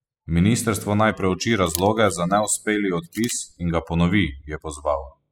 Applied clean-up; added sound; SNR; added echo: classical method spectral subtraction.